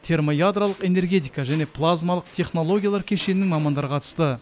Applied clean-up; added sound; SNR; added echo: none; none; none; none.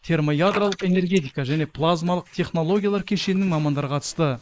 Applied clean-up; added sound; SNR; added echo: neural mask model Resemble Enhance denoiser.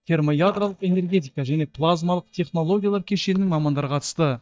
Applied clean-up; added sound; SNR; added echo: neural mask model DeepFilterNet 3.